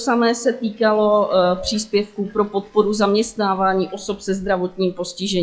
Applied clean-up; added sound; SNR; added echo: classical method log-MMSE.